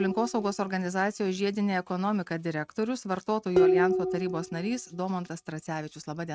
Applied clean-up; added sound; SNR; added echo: neural mask model RNNoise.